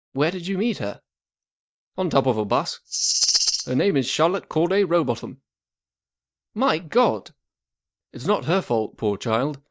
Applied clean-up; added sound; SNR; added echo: neural mask model DeepFilterNet 3.